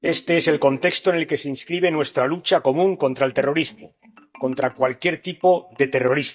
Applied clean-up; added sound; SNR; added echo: neural mask model DeepFilterNet 3.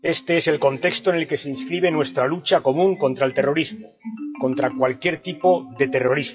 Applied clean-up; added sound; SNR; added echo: classical method WPE with log-MMSE.